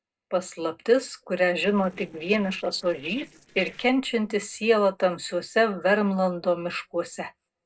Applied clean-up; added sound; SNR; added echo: neural separator model SepFormer DNS4.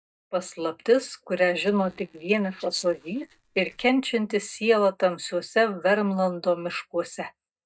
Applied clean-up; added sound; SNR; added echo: neural mask model DeepFilterNet 3.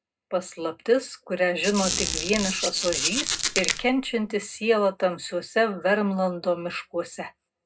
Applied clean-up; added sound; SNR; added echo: none; Squeak; 2 dB; reverberation time 0.2 s.